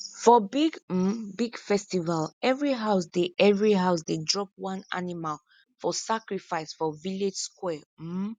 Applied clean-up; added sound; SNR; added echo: none; none; none; none.